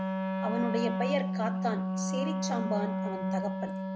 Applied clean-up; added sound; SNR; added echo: none; Wind instrument, woodwind instrument; -3 dB; none.